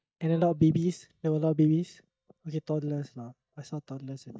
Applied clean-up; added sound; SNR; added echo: neural mask model DeepFilterNet 3.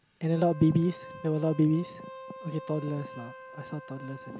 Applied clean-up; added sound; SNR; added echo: none; Wind instrument, woodwind instrument; 16 dB; none.